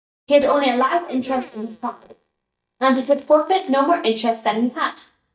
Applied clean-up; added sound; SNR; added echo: neural mask model DeepFilterNet 3.